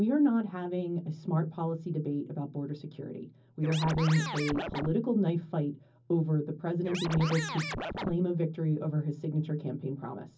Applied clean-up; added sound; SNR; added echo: none; Scratching (performance technique); 6 dB; reverberation time 0.4 s.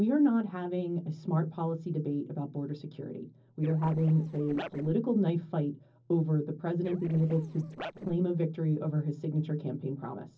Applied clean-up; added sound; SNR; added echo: neural separator model SepFormer DNS4.